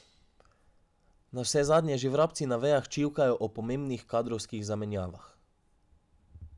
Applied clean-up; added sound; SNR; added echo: none; none; none; none.